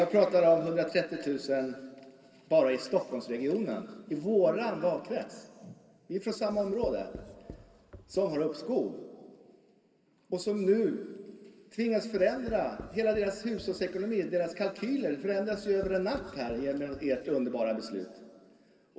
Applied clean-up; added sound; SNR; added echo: none; Writing; 18 dB; reverberation time 1.8 s.